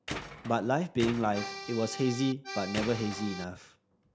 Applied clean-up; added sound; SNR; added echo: none; Accordion + Tools; 9 dB; none.